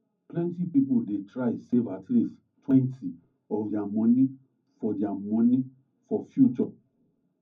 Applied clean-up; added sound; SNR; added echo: none; none; none; reverberation time 0.3 s.